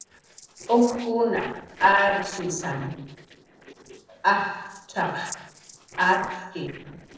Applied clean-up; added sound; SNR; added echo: neural separator model SepFormer DNS4.